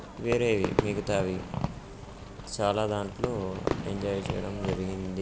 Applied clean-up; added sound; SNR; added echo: none; Fireworks; 4 dB; none.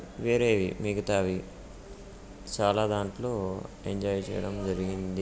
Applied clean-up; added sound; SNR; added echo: none; none; none; none.